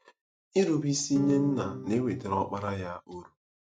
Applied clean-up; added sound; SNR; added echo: neural mask model RNNoise.